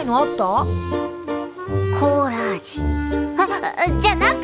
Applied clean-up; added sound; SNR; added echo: none; none; none; none.